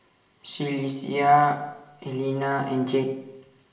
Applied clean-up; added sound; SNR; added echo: none; none; none; reverberation time 0.8 s.